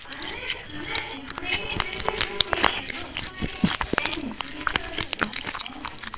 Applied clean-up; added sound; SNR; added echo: neural separator model SepFormer WHAMR!.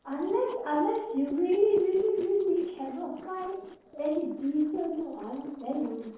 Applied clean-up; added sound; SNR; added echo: neural separator model SepFormer DNS4.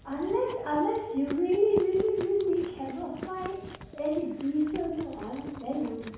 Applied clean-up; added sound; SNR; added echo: none; Chewing, mastication; 13 dB; reverberation time 0.8 s.